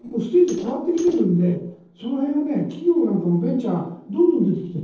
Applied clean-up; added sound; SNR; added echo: neural separator model SepFormer DNS4.